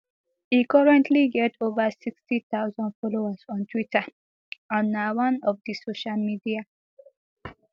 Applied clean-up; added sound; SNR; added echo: none; none; none; none.